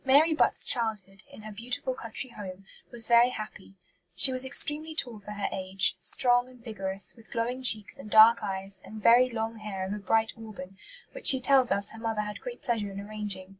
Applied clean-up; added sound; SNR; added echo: none; none; none; none.